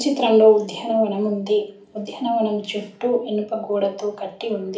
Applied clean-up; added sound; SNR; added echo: none; none; none; reverberation time 0.4 s.